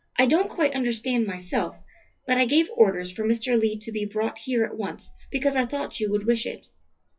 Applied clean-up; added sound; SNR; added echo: classical method WPE with log-MMSE.